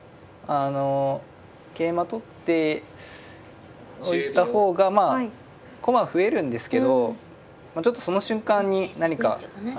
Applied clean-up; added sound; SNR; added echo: none; none; none; none.